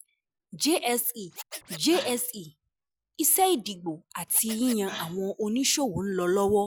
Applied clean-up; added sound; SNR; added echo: none; Scratching (performance technique); 17 dB; none.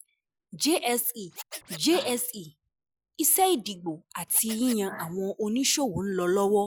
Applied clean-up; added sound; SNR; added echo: neural mask model Resemble Enhance denoiser.